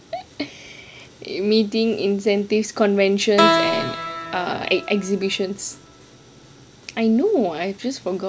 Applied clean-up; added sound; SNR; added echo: none; Keyboard (musical); 3 dB; none.